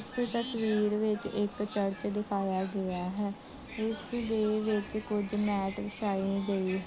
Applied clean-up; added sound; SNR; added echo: none; none; none; none.